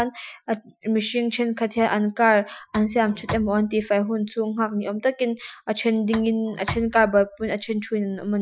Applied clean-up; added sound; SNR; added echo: classical method Wiener filter.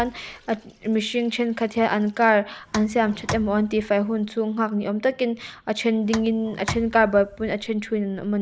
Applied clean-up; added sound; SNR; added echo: none; Tick + Sink (filling or washing) / Water tap, faucet; 16 dB; none.